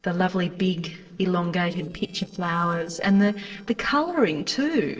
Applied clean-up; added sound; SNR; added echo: neural separator model SepFormer DNS4.